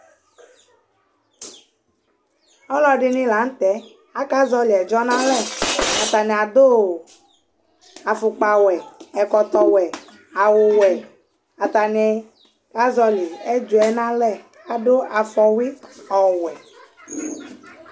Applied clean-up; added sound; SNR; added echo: none; none; none; none.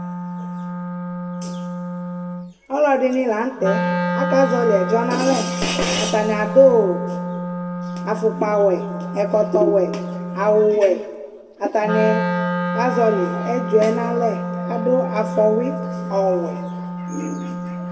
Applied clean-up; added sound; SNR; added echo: none; Wind instrument, woodwind instrument; 5 dB; reverberation time 1.2 s.